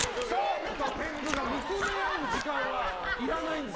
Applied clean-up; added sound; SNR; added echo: none; Chewing, mastication; 10 dB; none.